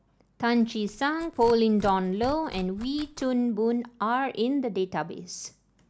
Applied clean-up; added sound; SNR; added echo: none; Tearing; 17 dB; none.